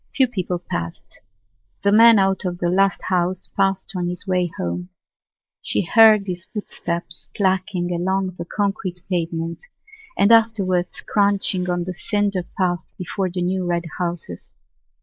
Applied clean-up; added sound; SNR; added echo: neural mask model Resemble Enhance denoiser.